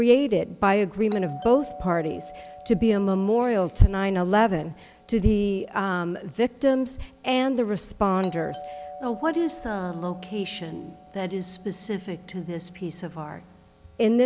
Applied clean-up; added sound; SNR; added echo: none; Doorbell; 20 dB; none.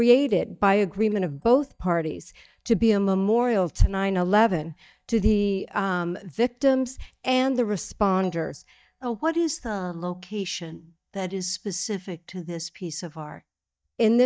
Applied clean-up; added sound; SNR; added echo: neural mask model DeepFilterNet 3.